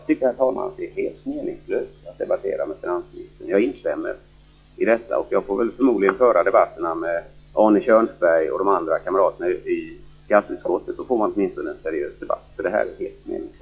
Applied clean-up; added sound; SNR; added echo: classical method log-MMSE.